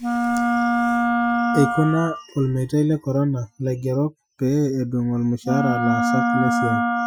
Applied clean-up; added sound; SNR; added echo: classical method Wiener filter.